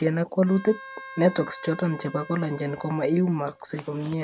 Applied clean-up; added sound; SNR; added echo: none; Wind instrument, woodwind instrument; 19 dB; none.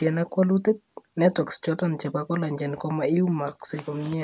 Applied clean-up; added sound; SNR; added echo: none; none; none; none.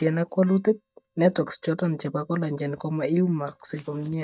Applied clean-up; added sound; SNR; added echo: neural mask model DeepFilterNet 3.